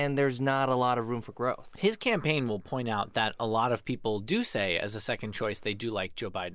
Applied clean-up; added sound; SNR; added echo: none; none; none; none.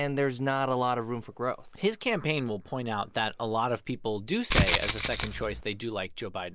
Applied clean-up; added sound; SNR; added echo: none; Rattle (instrument); -2 dB; none.